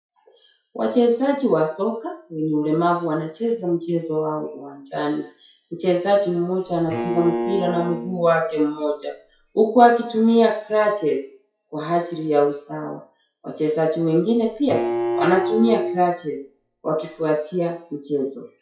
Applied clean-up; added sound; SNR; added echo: classical method WPE with log-MMSE.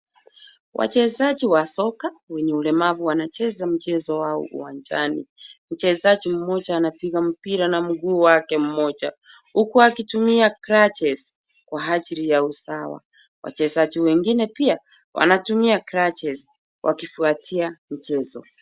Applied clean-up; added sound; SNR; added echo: none; none; none; none.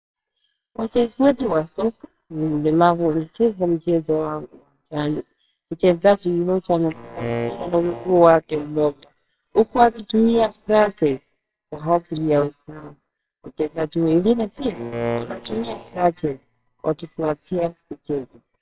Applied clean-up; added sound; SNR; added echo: neural separator model SepFormer WHAMR!.